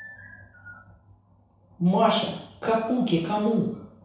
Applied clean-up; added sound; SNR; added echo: none; none; none; reverberation time 0.7 s.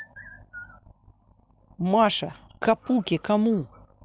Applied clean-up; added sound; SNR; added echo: none; none; none; none.